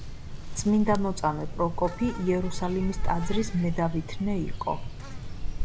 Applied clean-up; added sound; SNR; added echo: none; Insect; 2 dB; none.